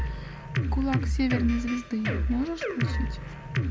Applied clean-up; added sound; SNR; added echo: none; Drum kit; -2 dB; none.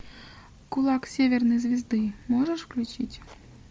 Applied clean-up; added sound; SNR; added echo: none; none; none; none.